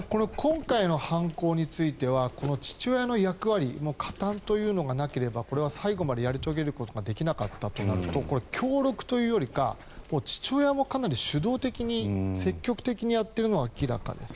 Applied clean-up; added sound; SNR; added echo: none; Dog; 16 dB; none.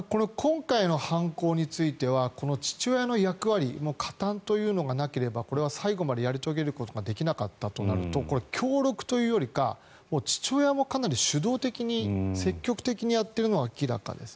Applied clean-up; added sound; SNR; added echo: none; none; none; none.